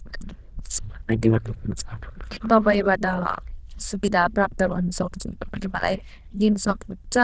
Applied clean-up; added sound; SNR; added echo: neural diffusion model UNIVERSE++.